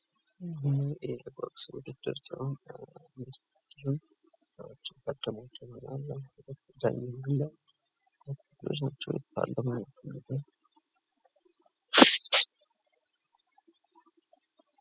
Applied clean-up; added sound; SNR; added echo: classical method spectral subtraction.